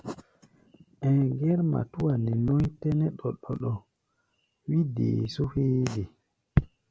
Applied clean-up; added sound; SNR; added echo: none; none; none; none.